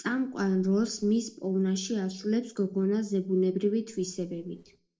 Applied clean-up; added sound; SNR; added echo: neural separator model SepFormer DNS4.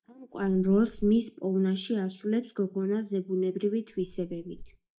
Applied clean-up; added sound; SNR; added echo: neural mask model DeepFilterNet 3.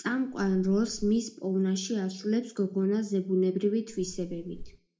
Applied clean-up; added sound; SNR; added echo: none; Wind; 15 dB; reverberation time 0.4 s.